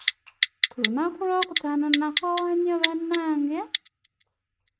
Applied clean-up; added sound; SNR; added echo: neural mask model RNNoise.